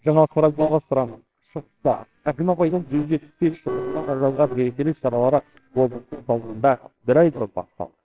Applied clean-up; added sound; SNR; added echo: neural separator model SepFormer WHAMR!.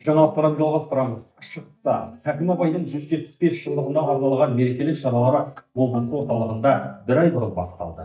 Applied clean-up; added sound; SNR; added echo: neural mask model DeepFilterNet 3.